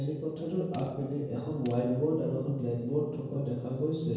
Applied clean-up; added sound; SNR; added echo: none; Coin (dropping); 15 dB; reverberation time 1.0 s.